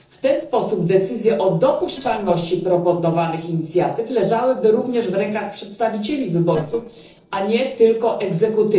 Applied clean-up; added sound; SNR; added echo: neural separator model SepFormer DNS4.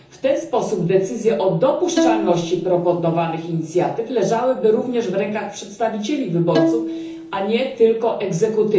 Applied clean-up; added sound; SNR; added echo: none; Bowed string instrument; 4 dB; reverberation time 0.7 s.